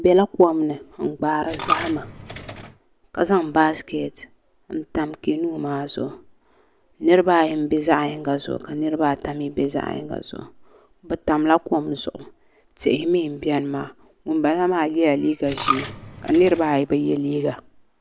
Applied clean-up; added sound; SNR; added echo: none; Coin (dropping); 9 dB; none.